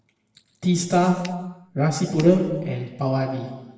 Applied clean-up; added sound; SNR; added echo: none; Finger snapping; 20 dB; reverberation time 1.3 s.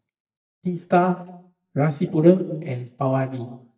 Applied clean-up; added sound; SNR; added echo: neural mask model DeepFilterNet 3.